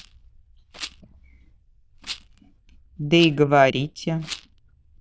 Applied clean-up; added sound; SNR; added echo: neural diffusion model UNIVERSE++.